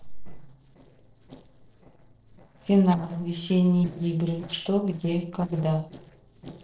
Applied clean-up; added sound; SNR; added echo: neural separator model SepFormer DNS4.